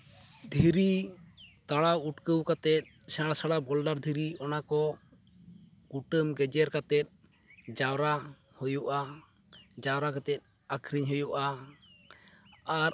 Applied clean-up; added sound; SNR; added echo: none; none; none; none.